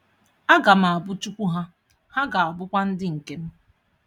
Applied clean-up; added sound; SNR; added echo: none; none; none; none.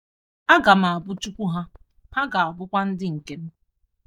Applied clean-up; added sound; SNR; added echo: neural mask model DeepFilterNet 3.